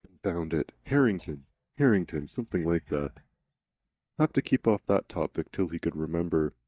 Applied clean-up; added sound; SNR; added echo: neural mask model DeepFilterNet 3.